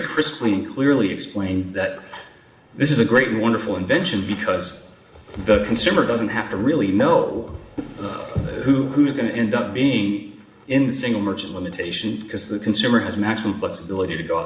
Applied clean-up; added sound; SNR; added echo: none; none; none; reverberation time 0.8 s.